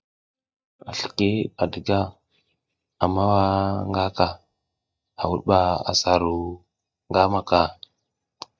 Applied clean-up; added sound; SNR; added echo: neural mask model DeepFilterNet 3.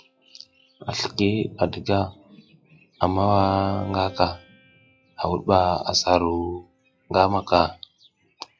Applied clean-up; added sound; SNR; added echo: classical method log-MMSE.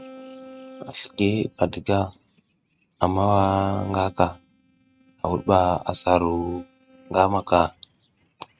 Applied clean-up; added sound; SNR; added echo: neural mask model RNNoise.